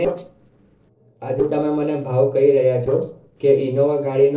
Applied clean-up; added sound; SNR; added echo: neural separator model SepFormer DNS4.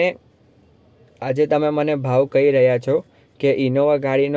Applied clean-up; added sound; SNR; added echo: none; none; none; none.